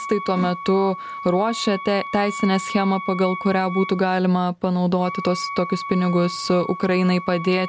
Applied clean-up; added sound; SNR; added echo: none; Wind instrument, woodwind instrument; 11 dB; none.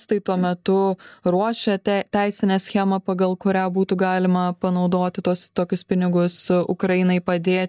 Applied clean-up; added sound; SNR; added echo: neural mask model DeepFilterNet 3.